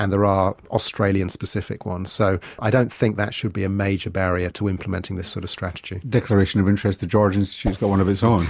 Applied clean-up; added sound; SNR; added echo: none; Whoosh, swoosh, swish; 9 dB; none.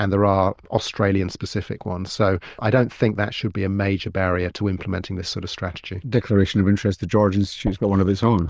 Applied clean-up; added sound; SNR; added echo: neural diffusion model UNIVERSE++.